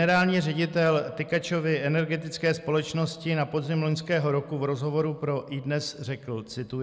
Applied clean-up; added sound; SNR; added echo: none; none; none; none.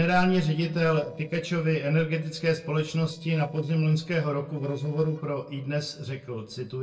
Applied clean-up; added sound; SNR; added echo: neural separator model SepFormer DNS4.